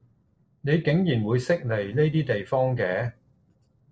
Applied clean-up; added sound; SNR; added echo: neural separator model SepFormer DNS4.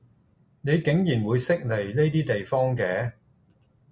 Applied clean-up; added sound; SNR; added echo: none; none; none; none.